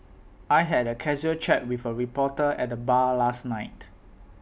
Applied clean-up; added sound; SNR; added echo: none; none; none; none.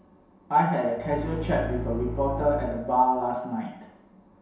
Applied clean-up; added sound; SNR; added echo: none; Bowed string instrument; 7 dB; reverberation time 0.7 s.